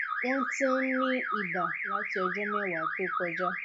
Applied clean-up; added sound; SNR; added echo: classical method log-MMSE.